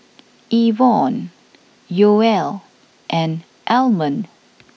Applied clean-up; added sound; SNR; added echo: none; none; none; none.